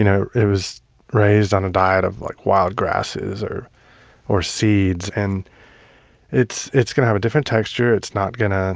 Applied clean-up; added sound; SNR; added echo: none; none; none; none.